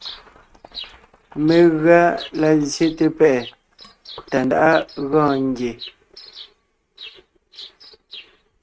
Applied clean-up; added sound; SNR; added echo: neural mask model RNNoise.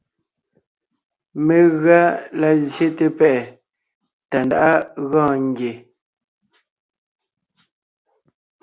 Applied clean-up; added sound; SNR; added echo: none; none; none; none.